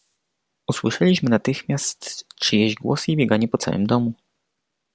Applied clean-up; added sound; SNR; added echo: none; none; none; none.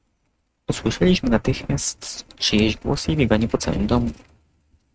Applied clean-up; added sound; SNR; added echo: neural mask model RNNoise.